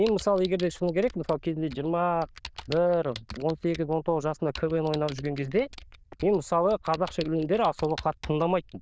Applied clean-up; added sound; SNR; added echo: neural diffusion model UNIVERSE++.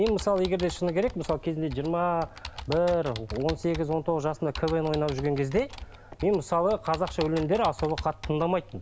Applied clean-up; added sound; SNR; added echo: none; Computer keyboard; 13 dB; none.